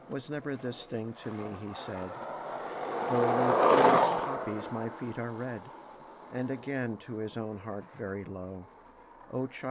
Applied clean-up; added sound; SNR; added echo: none; Skateboard; -4 dB; none.